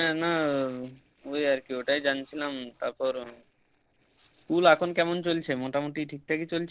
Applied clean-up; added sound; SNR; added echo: neural separator model SepFormer DNS4.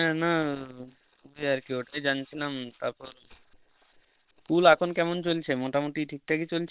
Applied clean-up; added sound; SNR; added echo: neural separator model SepFormer WHAM!.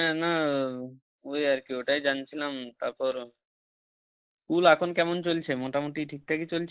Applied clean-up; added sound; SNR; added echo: neural mask model Resemble Enhance denoiser.